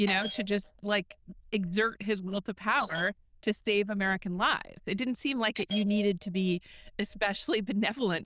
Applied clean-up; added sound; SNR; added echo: neural diffusion model UNIVERSE++.